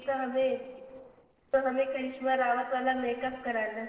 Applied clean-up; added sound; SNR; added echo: neural separator model SepFormer DNS4.